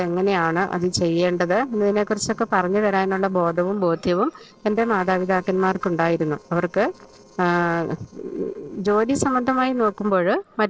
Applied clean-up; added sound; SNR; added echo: neural separator model SepFormer DNS4.